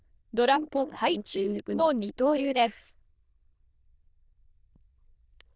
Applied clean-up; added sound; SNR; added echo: neural diffusion model UNIVERSE++.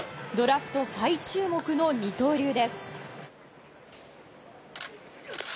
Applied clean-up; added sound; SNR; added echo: none; none; none; none.